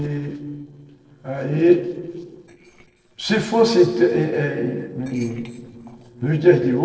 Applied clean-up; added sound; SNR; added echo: neural separator model SepFormer DNS4.